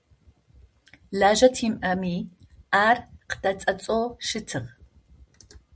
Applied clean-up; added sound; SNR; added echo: none; none; none; none.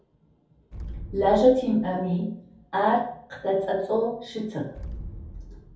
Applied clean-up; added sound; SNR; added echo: none; Explosion; 15 dB; reverberation time 0.6 s.